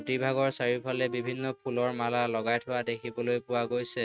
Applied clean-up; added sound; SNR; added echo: neural mask model RNNoise.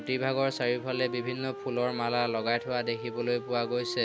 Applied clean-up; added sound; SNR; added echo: none; Wind instrument, woodwind instrument; 10 dB; none.